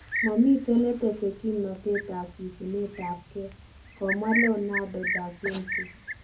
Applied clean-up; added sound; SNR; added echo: none; Cricket; 4 dB; reverberation time 0.4 s.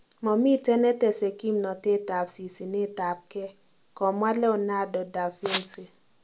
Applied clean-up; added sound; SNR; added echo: none; none; none; none.